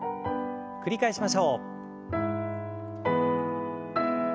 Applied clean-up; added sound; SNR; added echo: none; none; none; none.